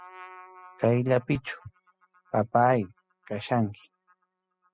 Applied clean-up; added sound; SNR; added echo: classical method spectral subtraction.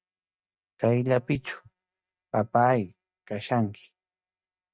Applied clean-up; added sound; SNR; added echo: neural mask model DeepFilterNet 3.